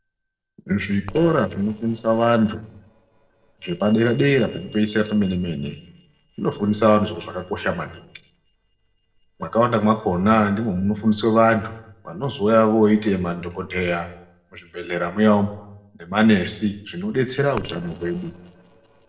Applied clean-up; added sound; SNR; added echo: neural separator model SepFormer DNS4.